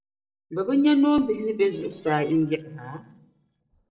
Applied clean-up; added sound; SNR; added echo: neural separator model SepFormer DNS4.